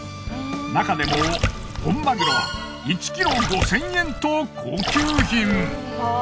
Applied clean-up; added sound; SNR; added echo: none; Splash, splatter; 2 dB; none.